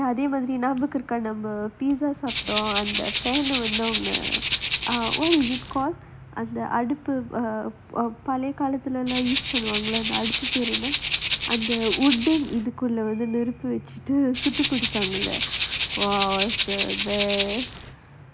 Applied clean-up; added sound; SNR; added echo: none; Rattle (instrument); -3 dB; none.